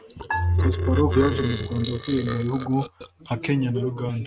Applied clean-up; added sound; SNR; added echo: neural mask model RNNoise.